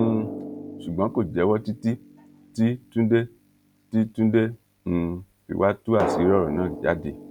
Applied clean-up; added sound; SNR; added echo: none; Drum; 10 dB; none.